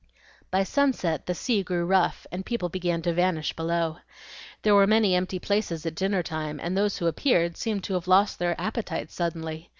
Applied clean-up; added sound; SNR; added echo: none; none; none; none.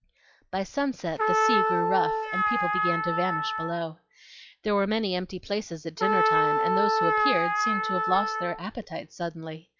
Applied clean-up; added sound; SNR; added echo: classical method log-MMSE.